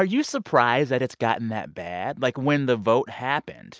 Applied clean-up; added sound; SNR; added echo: none; none; none; none.